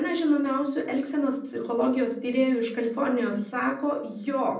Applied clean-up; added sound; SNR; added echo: none; none; none; reverberation time 0.6 s.